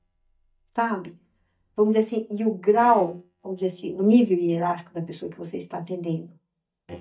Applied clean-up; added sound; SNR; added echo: neural mask model DeepFilterNet 3.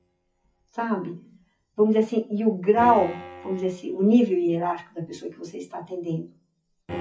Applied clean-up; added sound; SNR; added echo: classical method WPE with log-MMSE.